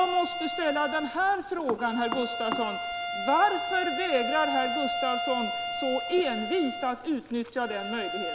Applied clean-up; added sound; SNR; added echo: none; Bowed string instrument; 4 dB; none.